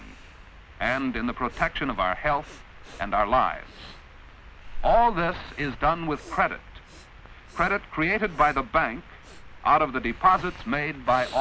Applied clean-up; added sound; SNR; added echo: none; Breathing; 14 dB; none.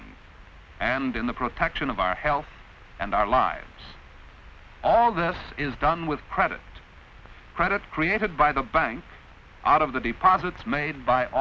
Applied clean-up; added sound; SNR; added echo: none; none; none; none.